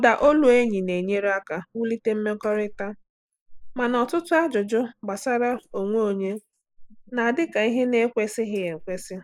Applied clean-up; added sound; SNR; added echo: neural mask model Resemble Enhance denoiser.